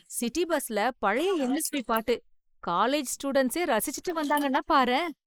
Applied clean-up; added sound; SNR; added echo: neural mask model Resemble Enhance denoiser.